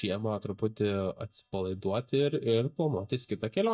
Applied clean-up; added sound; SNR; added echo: neural mask model DeepFilterNet 3.